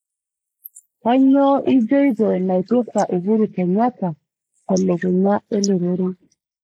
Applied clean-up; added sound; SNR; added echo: neural mask model Resemble Enhance denoiser.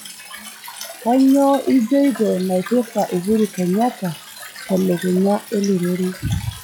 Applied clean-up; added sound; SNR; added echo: classical method log-MMSE.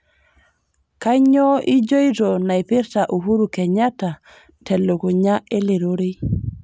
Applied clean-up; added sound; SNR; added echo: none; none; none; none.